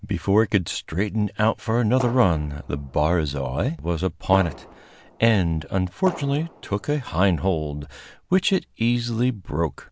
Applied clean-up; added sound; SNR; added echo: none; Fireworks; 16 dB; none.